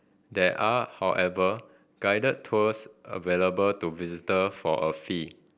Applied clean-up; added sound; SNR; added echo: none; none; none; none.